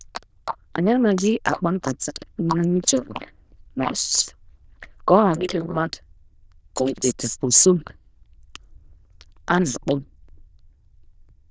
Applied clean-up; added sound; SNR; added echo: neural diffusion model UNIVERSE++.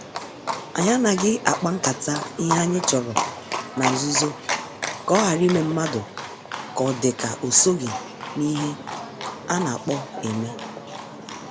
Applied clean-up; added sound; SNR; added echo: none; Livestock, farm animals, working animals; 6 dB; none.